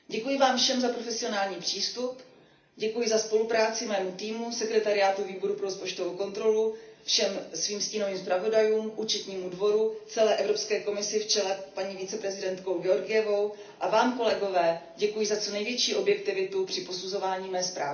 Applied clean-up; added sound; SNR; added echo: none; none; none; reverberation time 0.4 s.